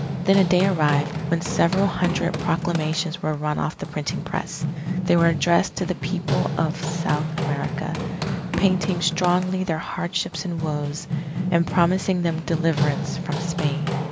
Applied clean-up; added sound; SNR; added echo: none; Run; 4 dB; none.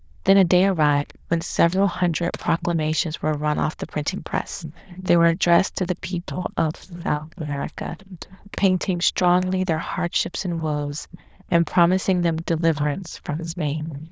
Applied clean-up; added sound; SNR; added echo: neural diffusion model UNIVERSE++.